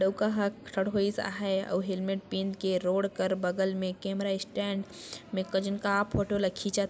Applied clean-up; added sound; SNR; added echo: none; none; none; none.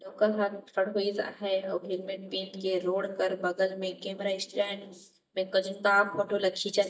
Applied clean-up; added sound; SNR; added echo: neural mask model DeepFilterNet 3.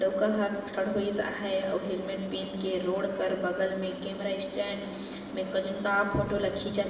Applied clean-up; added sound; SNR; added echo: none; Boat, Water vehicle; 13 dB; reverberation time 2.4 s.